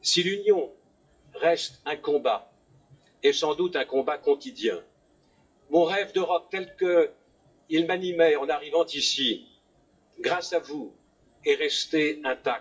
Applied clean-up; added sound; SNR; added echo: classical method WPE with log-MMSE.